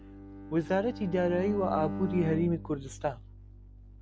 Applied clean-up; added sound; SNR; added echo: none; Bowed string instrument; 8 dB; none.